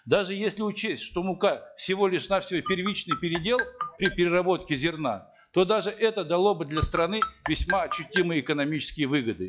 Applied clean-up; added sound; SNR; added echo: classical method log-MMSE.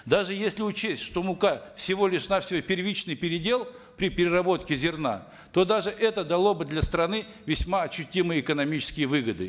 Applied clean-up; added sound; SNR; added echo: none; none; none; none.